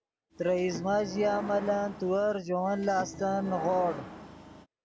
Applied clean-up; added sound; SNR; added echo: none; Subway, metro, underground / Sliding door; 11 dB; none.